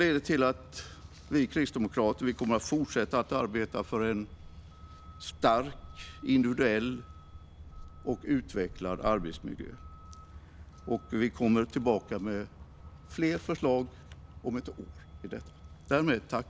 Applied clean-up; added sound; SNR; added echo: none; Truck; 16 dB; none.